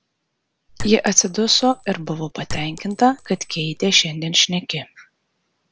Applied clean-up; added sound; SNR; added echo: none; Chink, clink; 13 dB; none.